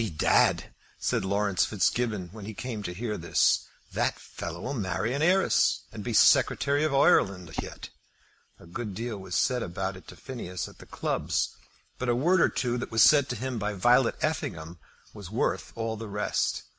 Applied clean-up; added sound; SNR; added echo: none; none; none; none.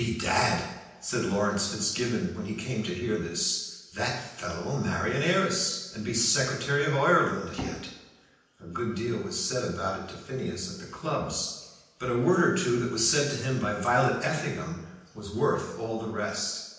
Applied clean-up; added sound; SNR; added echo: none; none; none; reverberation time 0.9 s.